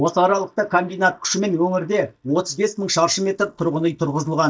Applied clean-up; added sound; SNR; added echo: neural mask model DeepFilterNet 3.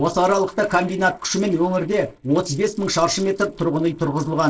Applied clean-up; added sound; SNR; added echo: neural separator model SepFormer DNS4.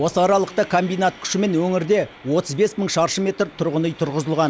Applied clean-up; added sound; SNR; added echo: none; none; none; none.